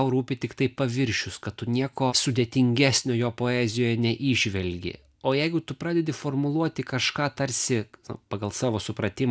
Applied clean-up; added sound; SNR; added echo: none; none; none; none.